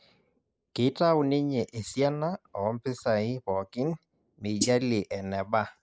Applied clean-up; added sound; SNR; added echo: neural mask model Resemble Enhance denoiser.